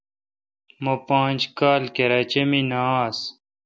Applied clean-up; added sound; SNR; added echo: none; none; none; none.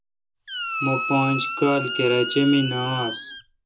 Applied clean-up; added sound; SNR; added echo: none; Squeak; 6 dB; reverberation time 0.2 s.